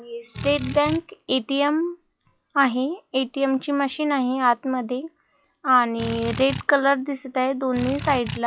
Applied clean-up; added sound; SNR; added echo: classical method log-MMSE.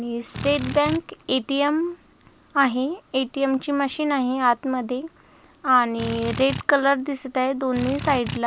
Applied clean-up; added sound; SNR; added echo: none; Drill; 8 dB; none.